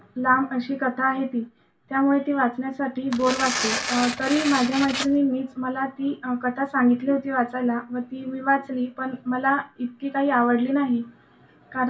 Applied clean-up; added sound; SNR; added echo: none; Tearing; 5 dB; reverberation time 0.2 s.